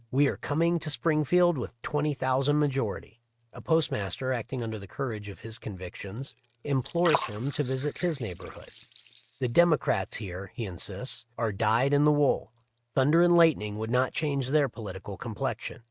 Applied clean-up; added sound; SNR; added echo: neural mask model RNNoise.